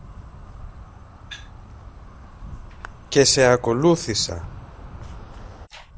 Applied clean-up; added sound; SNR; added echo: none; Insect; 15 dB; none.